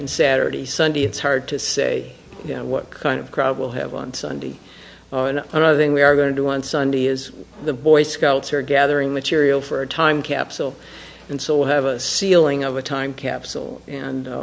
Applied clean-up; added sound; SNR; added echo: none; none; none; none.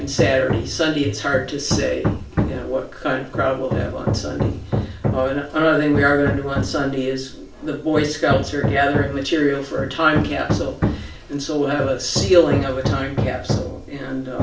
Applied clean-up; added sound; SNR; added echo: none; Hammer; 4 dB; reverberation time 0.4 s.